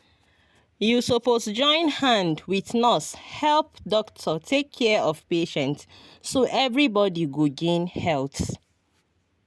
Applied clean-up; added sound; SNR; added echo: none; none; none; none.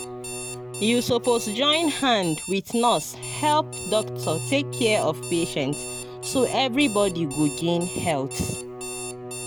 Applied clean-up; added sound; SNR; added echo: none; Bowed string instrument + Alarm; 9 dB; none.